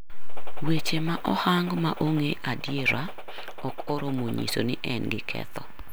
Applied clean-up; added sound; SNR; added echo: none; Gunshot, gunfire; 20 dB; none.